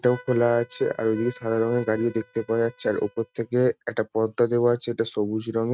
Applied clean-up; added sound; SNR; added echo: neural mask model RNNoise.